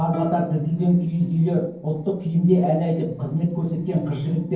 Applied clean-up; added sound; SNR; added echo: neural separator model SepFormer DNS4.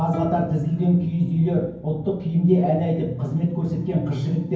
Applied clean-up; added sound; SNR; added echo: none; Plucked string instrument; 14 dB; reverberation time 0.9 s.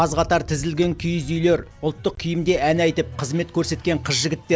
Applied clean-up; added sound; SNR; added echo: none; none; none; none.